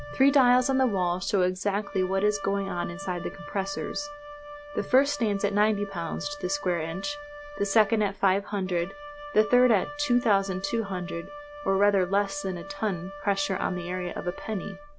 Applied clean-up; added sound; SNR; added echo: none; Wind instrument, woodwind instrument; 14 dB; none.